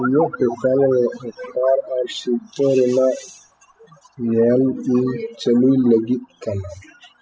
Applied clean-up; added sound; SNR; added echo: classical method spectral subtraction.